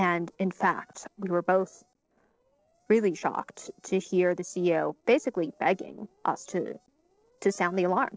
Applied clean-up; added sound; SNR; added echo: neural separator model SepFormer DNS4.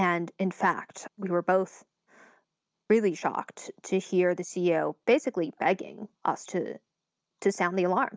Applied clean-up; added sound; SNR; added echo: none; none; none; none.